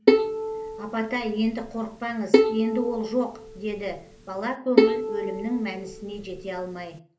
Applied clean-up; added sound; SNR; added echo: none; Bowed string instrument; -3 dB; reverberation time 0.3 s.